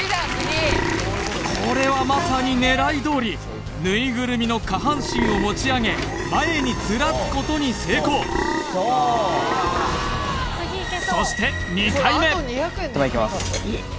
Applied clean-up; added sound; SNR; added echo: none; Burping, eructation; 7 dB; none.